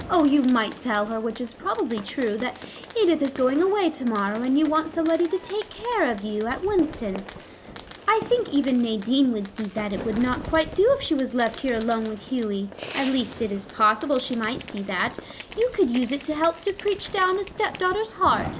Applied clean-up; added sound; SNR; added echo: none; Fireworks; 15 dB; none.